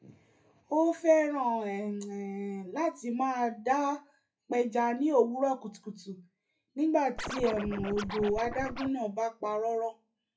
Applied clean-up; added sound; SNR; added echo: classical method WPE with log-MMSE.